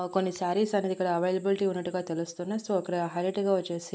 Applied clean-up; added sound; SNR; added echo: none; none; none; none.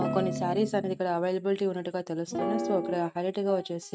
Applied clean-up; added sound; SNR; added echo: neural mask model RNNoise.